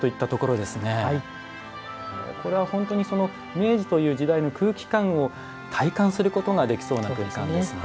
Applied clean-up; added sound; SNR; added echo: none; none; none; none.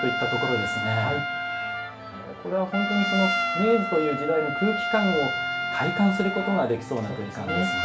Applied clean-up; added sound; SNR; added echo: none; Trumpet; 2 dB; reverberation time 0.3 s.